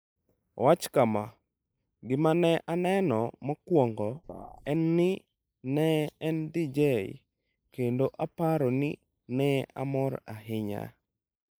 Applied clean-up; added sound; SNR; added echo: neural mask model Resemble Enhance denoiser.